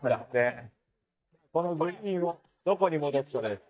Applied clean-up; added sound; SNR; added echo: neural mask model DeepFilterNet 3.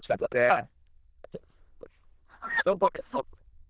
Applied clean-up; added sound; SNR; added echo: neural diffusion model UNIVERSE++.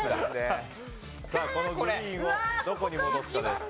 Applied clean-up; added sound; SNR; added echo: none; none; none; none.